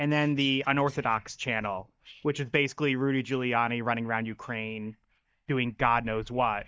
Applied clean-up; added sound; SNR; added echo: neural mask model DeepFilterNet 3.